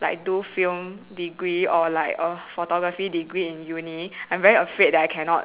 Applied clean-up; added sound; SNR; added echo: none; none; none; none.